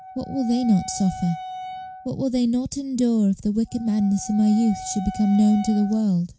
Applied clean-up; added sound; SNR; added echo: none; Wind instrument, woodwind instrument; 15 dB; none.